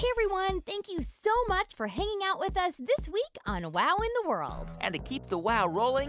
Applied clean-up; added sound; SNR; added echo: none; Bass drum; 18 dB; none.